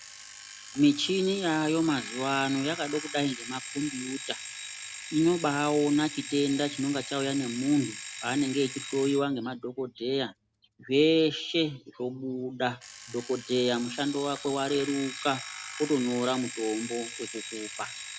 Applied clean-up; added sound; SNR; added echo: none; Alarm; 12 dB; none.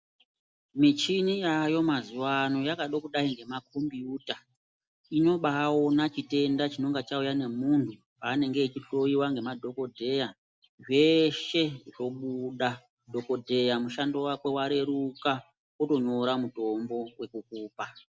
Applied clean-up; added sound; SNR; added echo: none; none; none; none.